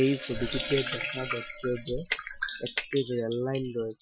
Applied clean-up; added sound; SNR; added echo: classical method Wiener filter.